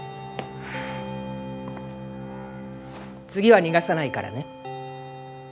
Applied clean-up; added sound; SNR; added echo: none; Bowed string instrument; 13 dB; none.